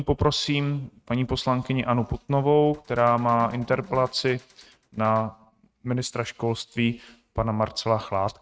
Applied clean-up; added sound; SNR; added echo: neural mask model RNNoise.